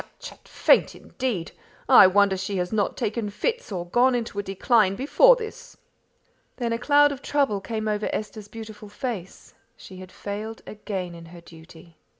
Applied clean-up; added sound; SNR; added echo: none; none; none; none.